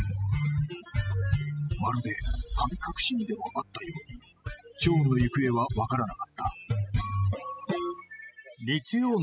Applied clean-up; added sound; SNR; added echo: classical method spectral subtraction.